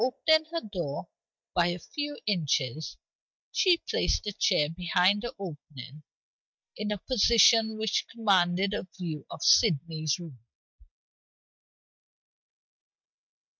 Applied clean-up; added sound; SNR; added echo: neural mask model DeepFilterNet 3.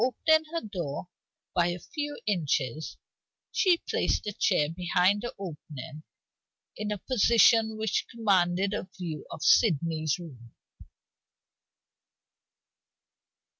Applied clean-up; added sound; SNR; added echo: none; none; none; none.